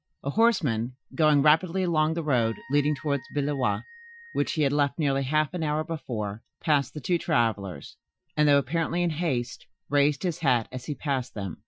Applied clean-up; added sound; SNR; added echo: classical method Wiener filter.